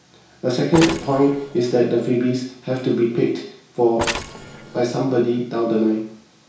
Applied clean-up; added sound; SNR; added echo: none; Mechanisms; 11 dB; reverberation time 0.6 s.